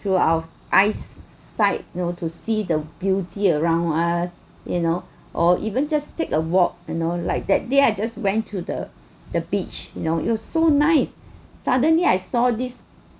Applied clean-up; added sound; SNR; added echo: none; none; none; none.